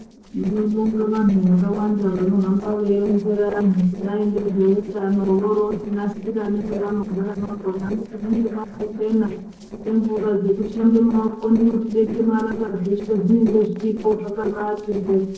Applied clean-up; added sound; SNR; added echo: neural separator model SepFormer DNS4.